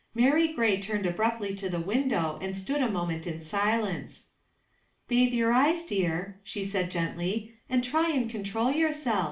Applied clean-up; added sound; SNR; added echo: none; none; none; reverberation time 0.4 s.